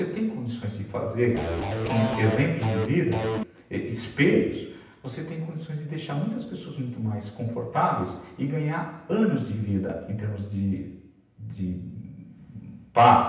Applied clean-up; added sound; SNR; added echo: none; Electric guitar / Bass guitar; 3 dB; reverberation time 0.9 s.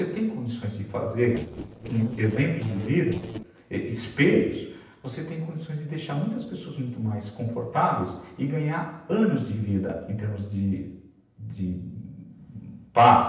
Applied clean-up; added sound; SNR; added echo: neural separator model SepFormer DNS4.